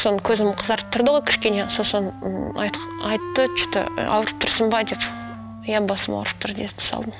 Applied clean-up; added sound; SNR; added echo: none; Wind instrument, woodwind instrument; 13 dB; none.